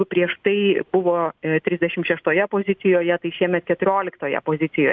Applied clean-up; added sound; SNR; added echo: none; none; none; none.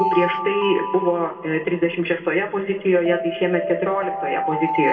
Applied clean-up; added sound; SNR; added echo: none; Alarm; 6 dB; reverberation time 1.8 s.